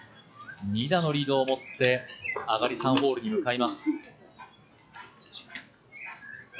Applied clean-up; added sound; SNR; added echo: classical method log-MMSE.